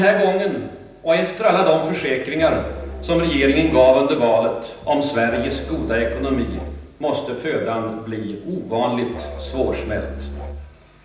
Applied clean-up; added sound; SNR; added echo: none; Musical instrument; 11 dB; reverberation time 0.9 s.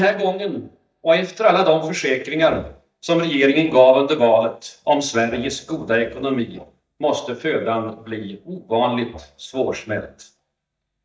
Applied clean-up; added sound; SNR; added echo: neural mask model DeepFilterNet 3.